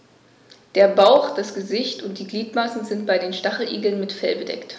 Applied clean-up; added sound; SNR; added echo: none; none; none; none.